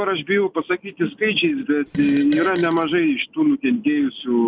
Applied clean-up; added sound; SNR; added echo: none; Fart; 13 dB; none.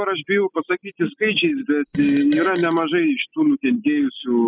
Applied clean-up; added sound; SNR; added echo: classical method spectral subtraction.